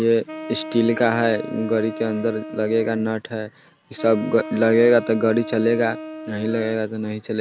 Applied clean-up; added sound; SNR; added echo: none; Wind instrument, woodwind instrument; 13 dB; none.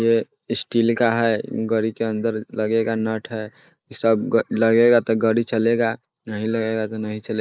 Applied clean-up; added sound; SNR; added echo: neural mask model Resemble Enhance denoiser.